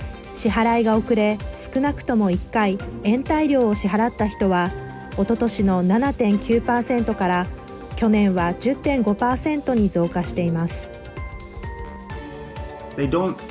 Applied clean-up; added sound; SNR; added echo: none; none; none; none.